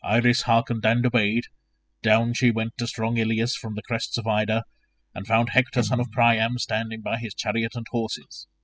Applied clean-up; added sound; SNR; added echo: classical method spectral subtraction.